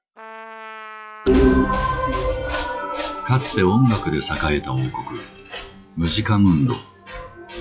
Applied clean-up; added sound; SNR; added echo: classical method log-MMSE.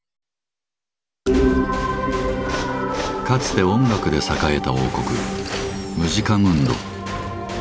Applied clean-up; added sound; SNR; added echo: none; none; none; none.